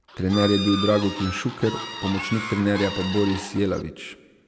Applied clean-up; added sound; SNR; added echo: none; Bird / Fowl; 9 dB; none.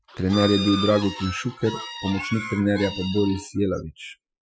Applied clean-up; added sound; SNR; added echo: classical method Wiener filter.